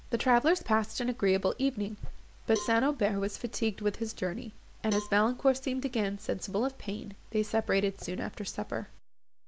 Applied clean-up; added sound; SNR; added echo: none; Cowbell; 16 dB; none.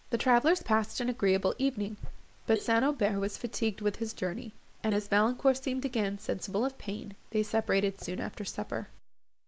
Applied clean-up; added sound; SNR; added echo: neural mask model Resemble Enhance denoiser.